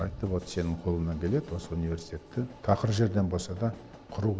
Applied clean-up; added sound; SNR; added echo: none; Train; 19 dB; none.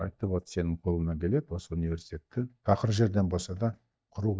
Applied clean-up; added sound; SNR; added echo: neural mask model DeepFilterNet 3.